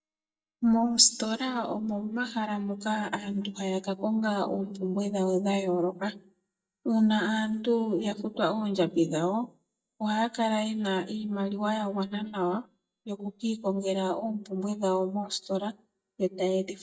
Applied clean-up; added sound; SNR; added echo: neural mask model DeepFilterNet 3.